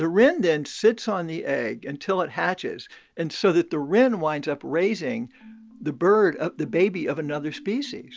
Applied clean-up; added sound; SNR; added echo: none; none; none; none.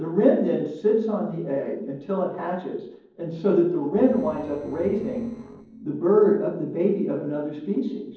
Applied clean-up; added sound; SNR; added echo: neural separator model SepFormer DNS4.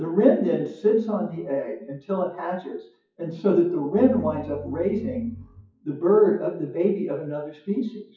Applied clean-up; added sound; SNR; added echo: classical method WPE with log-MMSE.